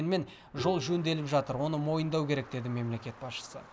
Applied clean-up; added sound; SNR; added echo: none; Bowed string instrument; 14 dB; none.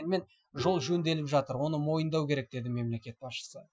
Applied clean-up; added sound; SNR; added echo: classical method Wiener filter.